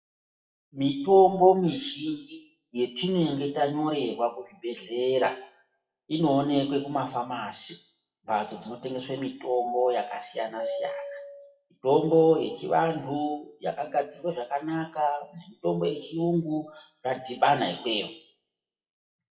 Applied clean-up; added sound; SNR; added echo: classical method WPE with log-MMSE.